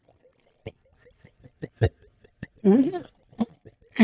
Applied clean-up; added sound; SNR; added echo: neural mask model DeepFilterNet 3.